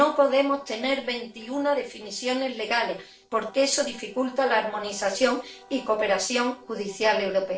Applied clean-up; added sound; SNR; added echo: neural separator model SepFormer DNS4.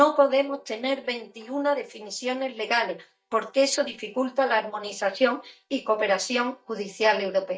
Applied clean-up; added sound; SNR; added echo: neural mask model DeepFilterNet 3.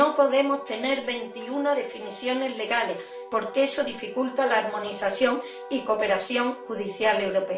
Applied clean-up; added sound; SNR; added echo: none; Wind instrument, woodwind instrument; 15 dB; reverberation time 0.4 s.